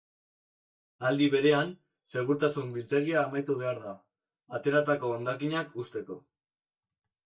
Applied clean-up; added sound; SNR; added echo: neural mask model DeepFilterNet 3.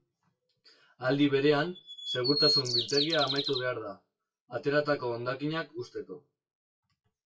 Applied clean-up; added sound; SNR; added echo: classical method WPE with log-MMSE.